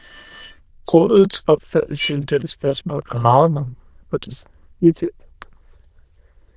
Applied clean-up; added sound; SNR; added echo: neural diffusion model UNIVERSE++.